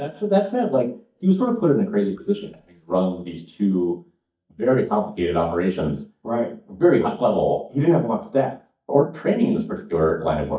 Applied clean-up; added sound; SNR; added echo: neural mask model DeepFilterNet 3.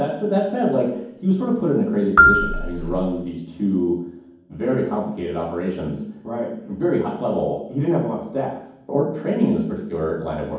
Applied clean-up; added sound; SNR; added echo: none; Marimba, xylophone; -2 dB; reverberation time 1.2 s.